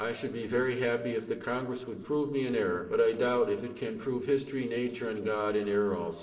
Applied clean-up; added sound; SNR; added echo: neural separator model SepFormer DNS4.